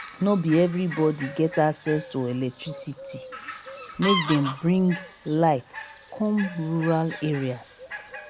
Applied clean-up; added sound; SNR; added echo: none; Fowl; 11 dB; none.